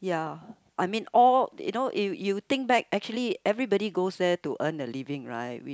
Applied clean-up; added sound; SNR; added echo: none; none; none; none.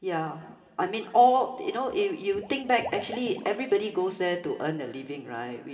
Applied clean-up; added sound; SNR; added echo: none; Liquid; 16 dB; reverberation time 2.8 s.